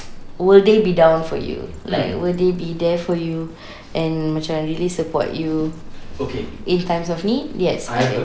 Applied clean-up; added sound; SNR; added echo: none; Livestock, farm animals, working animals; 14 dB; none.